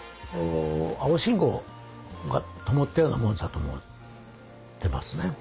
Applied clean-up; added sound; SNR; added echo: none; none; none; none.